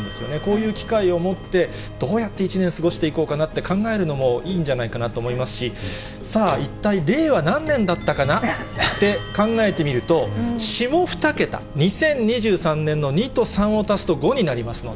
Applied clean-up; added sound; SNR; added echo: none; Clock; 17 dB; none.